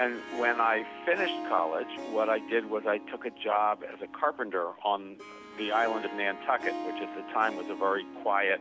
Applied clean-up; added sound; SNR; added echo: none; Harp; 10 dB; none.